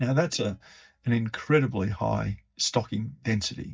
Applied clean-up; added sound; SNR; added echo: neural mask model DeepFilterNet 3.